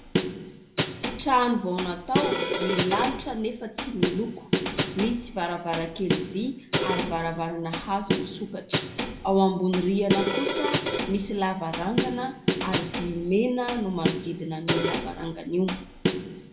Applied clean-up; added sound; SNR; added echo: none; Snare drum; 1 dB; reverberation time 0.4 s.